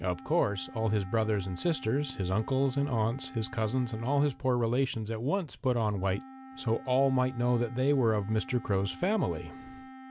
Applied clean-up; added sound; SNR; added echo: none; Wind instrument, woodwind instrument; 18 dB; none.